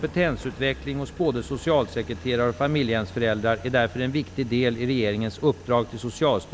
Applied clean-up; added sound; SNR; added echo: none; Engine; 16 dB; none.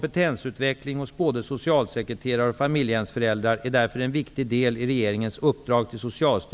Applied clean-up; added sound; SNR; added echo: none; none; none; none.